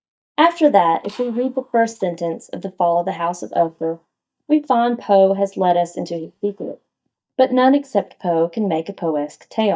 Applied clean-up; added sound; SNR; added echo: neural mask model DeepFilterNet 3.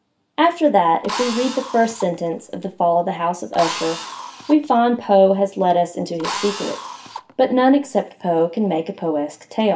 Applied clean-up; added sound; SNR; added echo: none; Drill; 12 dB; reverberation time 0.4 s.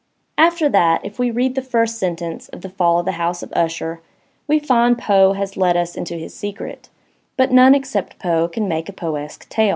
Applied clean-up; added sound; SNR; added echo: none; none; none; none.